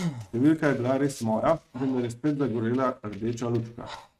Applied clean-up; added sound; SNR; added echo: neural mask model RNNoise.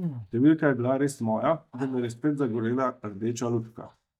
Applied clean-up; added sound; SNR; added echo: neural mask model DeepFilterNet 3.